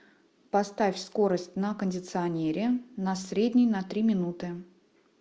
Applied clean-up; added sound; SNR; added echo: none; none; none; none.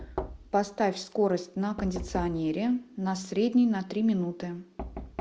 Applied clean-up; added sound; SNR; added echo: none; Knock; 13 dB; none.